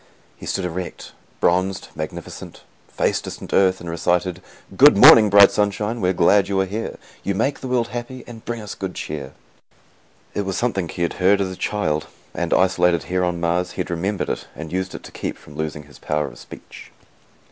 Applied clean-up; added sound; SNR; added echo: none; none; none; none.